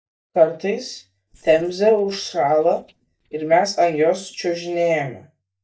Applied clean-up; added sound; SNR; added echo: neural mask model DeepFilterNet 3.